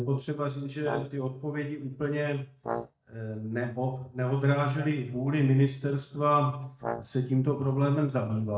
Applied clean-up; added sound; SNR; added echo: neural mask model DeepFilterNet 3.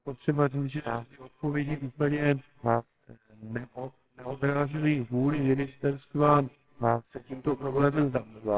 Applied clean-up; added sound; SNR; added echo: neural separator model SepFormer WHAMR!.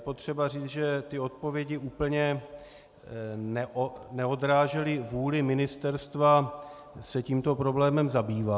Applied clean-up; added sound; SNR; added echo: none; none; none; none.